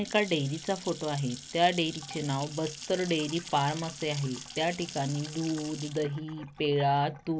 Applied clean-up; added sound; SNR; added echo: none; Sink (filling or washing) / Water tap, faucet / Splash, splatter; 14 dB; none.